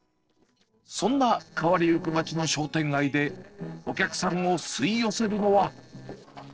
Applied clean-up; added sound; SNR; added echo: neural separator model SepFormer DNS4.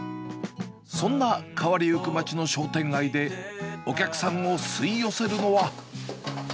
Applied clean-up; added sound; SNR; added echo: none; none; none; none.